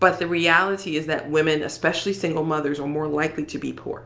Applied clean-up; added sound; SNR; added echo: none; none; none; none.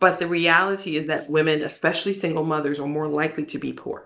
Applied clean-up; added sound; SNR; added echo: neural mask model Resemble Enhance denoiser.